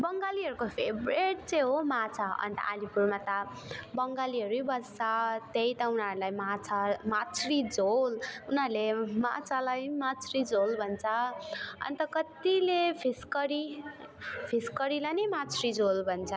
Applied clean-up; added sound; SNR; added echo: none; none; none; none.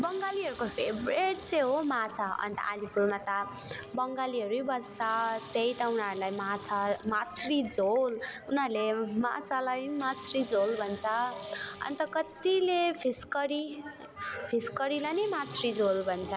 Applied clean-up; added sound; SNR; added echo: none; Wind instrument, woodwind instrument + Sink (filling or washing) / Water tap, faucet; 16 dB; none.